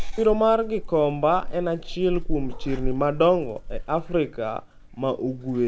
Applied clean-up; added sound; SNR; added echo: none; Meow / Purr; 6 dB; none.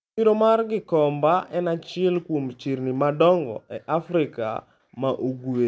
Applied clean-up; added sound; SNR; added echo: none; none; none; none.